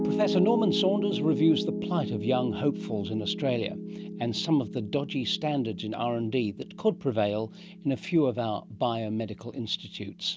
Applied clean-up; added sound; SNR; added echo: none; Piano; 6 dB; none.